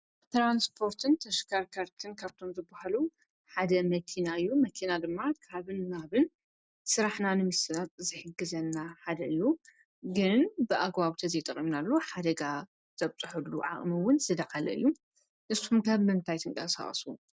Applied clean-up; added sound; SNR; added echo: none; none; none; none.